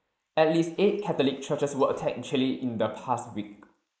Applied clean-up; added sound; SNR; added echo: neural mask model Resemble Enhance denoiser.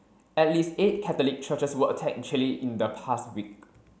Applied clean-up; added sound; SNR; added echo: none; none; none; none.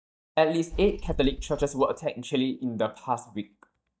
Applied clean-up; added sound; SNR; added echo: neural mask model DeepFilterNet 3.